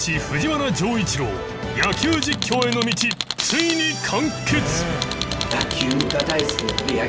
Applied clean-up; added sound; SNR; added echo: none; Tools; 6 dB; none.